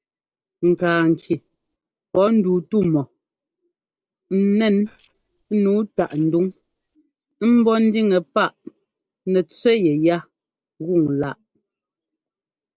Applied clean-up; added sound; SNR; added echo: neural separator model SepFormer DNS4.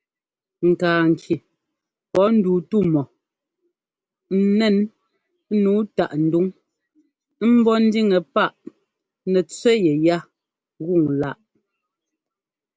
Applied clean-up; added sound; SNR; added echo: none; none; none; none.